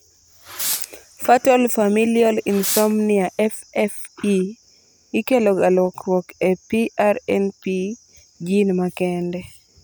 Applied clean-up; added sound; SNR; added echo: none; Fireworks; 11 dB; none.